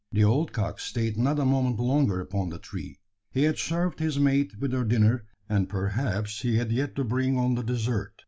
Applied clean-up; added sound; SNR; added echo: none; none; none; none.